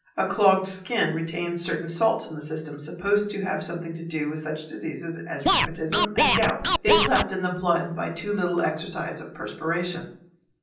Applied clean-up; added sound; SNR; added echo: none; Scratching (performance technique); -3 dB; reverberation time 0.6 s.